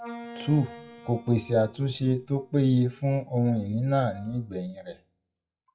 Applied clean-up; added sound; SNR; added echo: classical method WPE with log-MMSE.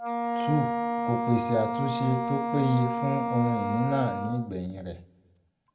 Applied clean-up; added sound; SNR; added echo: none; Wind instrument, woodwind instrument; 1 dB; reverberation time 0.4 s.